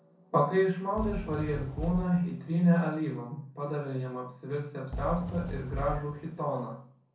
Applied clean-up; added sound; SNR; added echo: none; Fireworks; 11 dB; reverberation time 0.5 s.